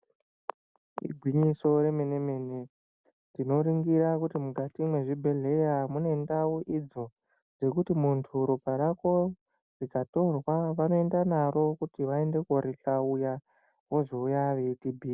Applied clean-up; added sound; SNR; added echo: none; none; none; none.